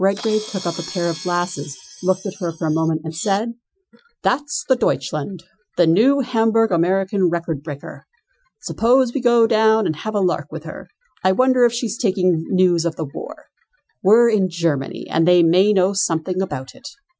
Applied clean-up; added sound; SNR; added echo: classical method Wiener filter.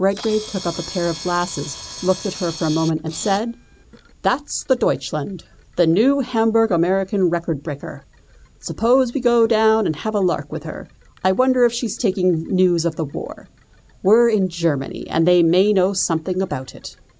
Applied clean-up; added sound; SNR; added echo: none; Camera; 20 dB; none.